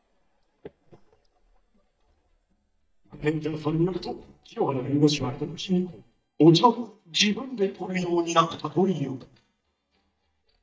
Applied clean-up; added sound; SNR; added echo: neural mask model DeepFilterNet 3.